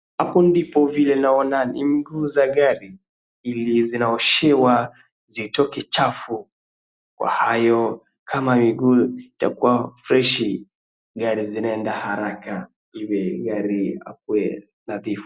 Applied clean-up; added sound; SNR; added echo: none; none; none; none.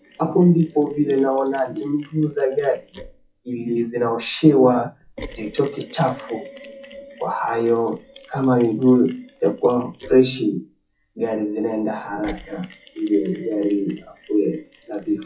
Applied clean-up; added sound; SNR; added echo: classical method WPE with log-MMSE.